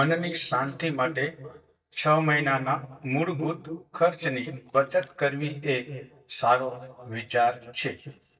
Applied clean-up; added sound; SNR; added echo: neural mask model DeepFilterNet 3.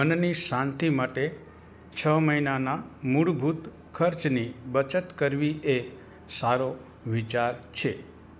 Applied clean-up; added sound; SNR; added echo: none; none; none; none.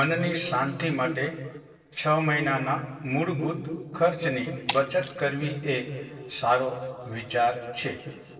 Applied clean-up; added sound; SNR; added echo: neural separator model SepFormer DNS4.